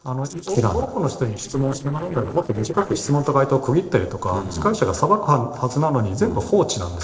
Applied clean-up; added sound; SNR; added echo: neural separator model SepFormer DNS4.